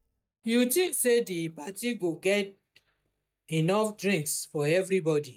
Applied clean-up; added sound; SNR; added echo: neural mask model DeepFilterNet 3.